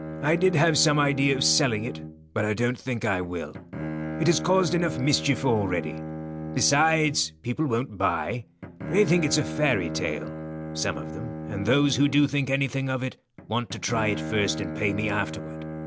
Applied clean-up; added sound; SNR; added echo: none; Bowed string instrument; 9 dB; none.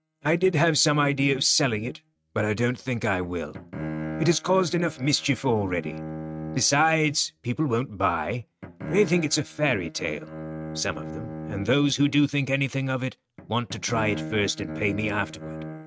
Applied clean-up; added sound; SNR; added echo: neural mask model RNNoise.